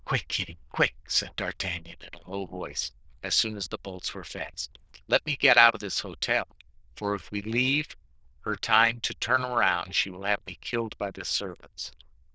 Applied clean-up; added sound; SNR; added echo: neural diffusion model UNIVERSE++.